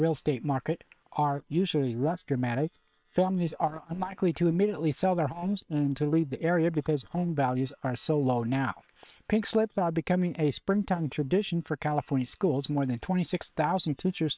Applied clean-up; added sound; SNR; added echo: neural separator model SepFormer WHAM!.